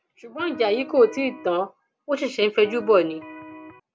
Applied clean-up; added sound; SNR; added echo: none; Electric guitar; 16 dB; none.